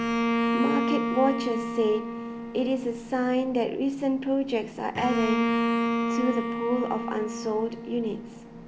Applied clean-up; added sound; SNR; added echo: none; Bowed string instrument; 1 dB; none.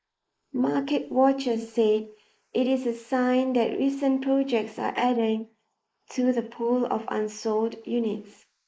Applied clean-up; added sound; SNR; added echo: neural mask model Resemble Enhance denoiser.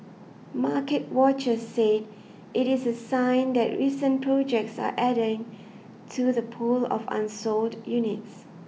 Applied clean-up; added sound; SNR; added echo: none; none; none; none.